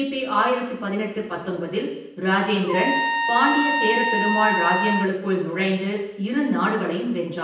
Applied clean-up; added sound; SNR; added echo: none; Trumpet; 0 dB; reverberation time 0.9 s.